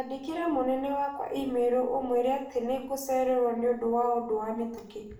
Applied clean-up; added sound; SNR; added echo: none; none; none; reverberation time 0.6 s.